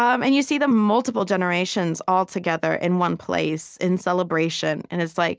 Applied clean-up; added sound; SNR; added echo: none; none; none; none.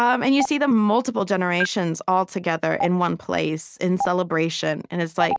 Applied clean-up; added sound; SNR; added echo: neural mask model RNNoise.